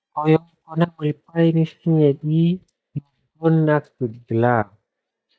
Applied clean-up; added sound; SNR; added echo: neural mask model DeepFilterNet 3.